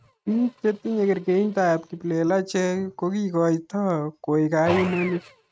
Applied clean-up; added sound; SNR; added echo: neural mask model RNNoise.